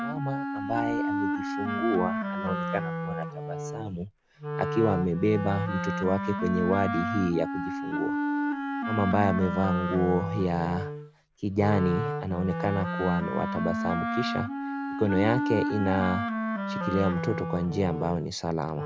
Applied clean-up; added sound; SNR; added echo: none; Wind instrument, woodwind instrument; 2 dB; none.